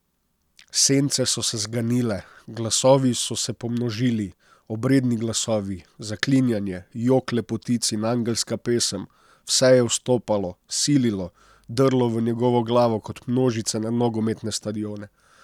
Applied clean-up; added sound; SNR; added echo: none; none; none; none.